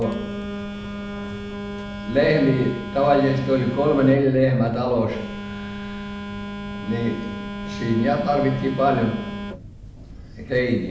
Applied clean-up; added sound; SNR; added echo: none; Telephone; 9 dB; reverberation time 0.8 s.